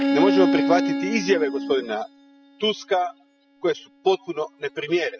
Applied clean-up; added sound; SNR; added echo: classical method spectral subtraction.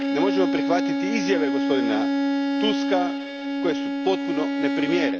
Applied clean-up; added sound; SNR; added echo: none; Bowed string instrument; -3 dB; none.